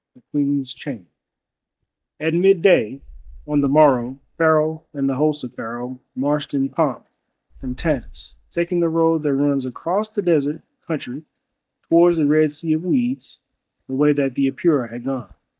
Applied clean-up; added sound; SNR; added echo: neural mask model DeepFilterNet 3.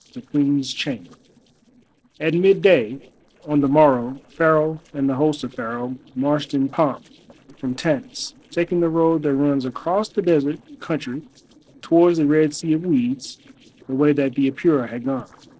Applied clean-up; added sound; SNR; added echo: neural separator model SepFormer DNS4.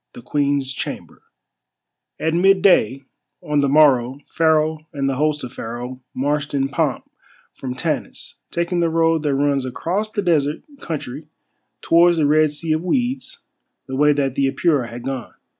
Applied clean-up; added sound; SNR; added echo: none; none; none; none.